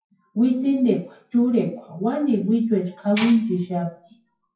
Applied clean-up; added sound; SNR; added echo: classical method WPE with log-MMSE.